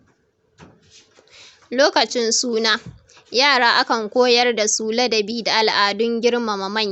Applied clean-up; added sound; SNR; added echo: none; none; none; none.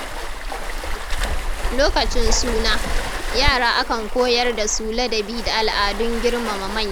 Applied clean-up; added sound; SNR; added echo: none; Waves, surf; 0 dB; none.